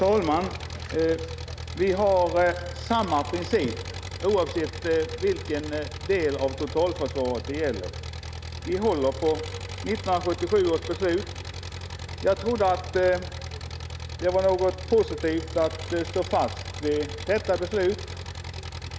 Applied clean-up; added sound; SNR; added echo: none; Engine; 9 dB; none.